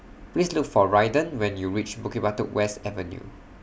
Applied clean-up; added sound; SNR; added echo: none; none; none; none.